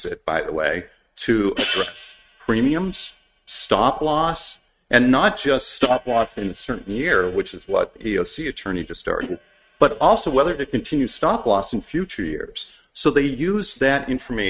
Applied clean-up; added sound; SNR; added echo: neural mask model RNNoise.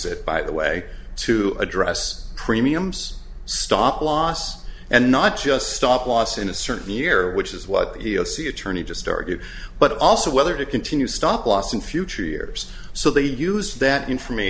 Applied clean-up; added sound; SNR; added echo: none; none; none; none.